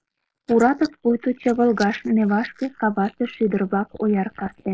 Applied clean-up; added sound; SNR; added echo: neural mask model Resemble Enhance denoiser.